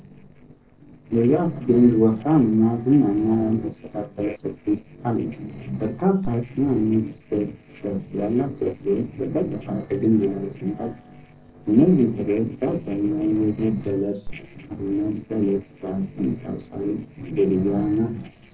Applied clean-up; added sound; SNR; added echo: neural separator model SepFormer DNS4.